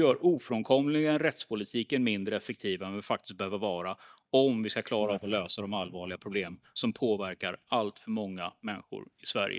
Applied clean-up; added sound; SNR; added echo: neural mask model DeepFilterNet 3.